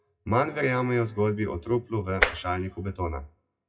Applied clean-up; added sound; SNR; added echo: classical method WPE with log-MMSE.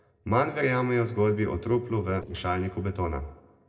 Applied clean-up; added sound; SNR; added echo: neural separator model SepFormer DNS4.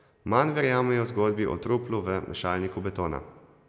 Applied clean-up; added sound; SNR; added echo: none; none; none; none.